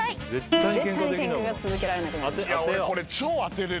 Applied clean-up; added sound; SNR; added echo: none; Plucked string instrument; 5 dB; none.